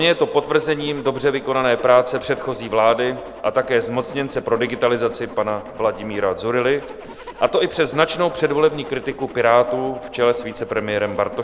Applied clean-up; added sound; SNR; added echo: none; Zipper (clothing); 19 dB; none.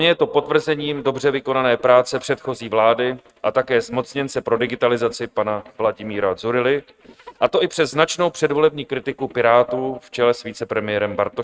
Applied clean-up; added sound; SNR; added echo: neural mask model RNNoise.